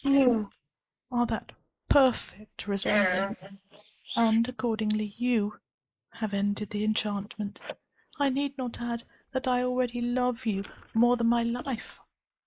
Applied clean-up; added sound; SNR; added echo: neural mask model Resemble Enhance denoiser.